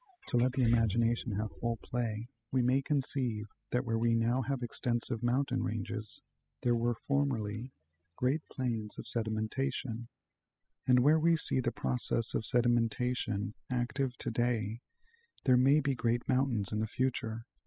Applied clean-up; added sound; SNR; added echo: classical method spectral subtraction.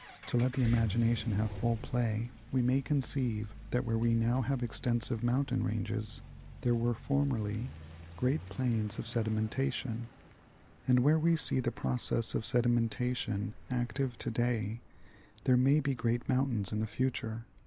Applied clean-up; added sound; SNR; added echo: none; Accelerating, revving, vroom; 15 dB; none.